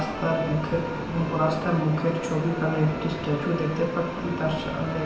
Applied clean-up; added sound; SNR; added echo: none; Trumpet; 15 dB; reverberation time 0.9 s.